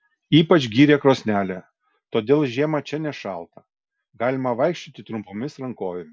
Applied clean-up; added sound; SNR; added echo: none; none; none; none.